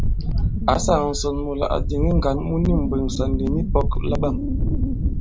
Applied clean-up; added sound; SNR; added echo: none; Wind; -2 dB; none.